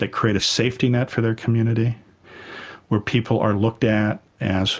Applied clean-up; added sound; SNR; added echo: none; none; none; none.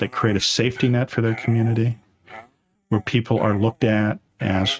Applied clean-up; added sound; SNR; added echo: neural mask model RNNoise.